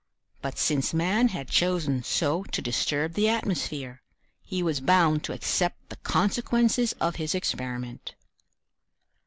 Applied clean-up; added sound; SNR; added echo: none; none; none; none.